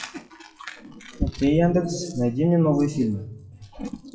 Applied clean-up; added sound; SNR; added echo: classical method WPE with log-MMSE.